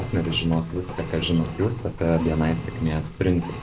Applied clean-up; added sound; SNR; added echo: none; Engine; 10 dB; none.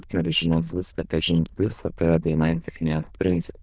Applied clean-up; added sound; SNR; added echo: neural diffusion model UNIVERSE++.